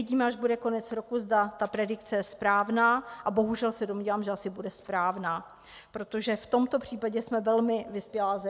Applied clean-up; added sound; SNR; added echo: none; none; none; none.